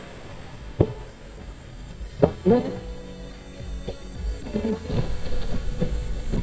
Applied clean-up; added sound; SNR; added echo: neural mask model DeepFilterNet 3.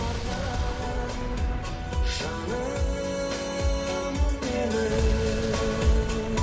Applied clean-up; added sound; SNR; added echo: none; Explosion; 7 dB; reverberation time 2.5 s.